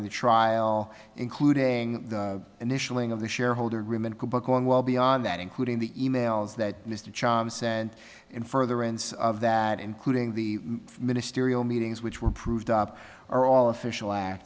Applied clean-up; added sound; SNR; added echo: none; none; none; none.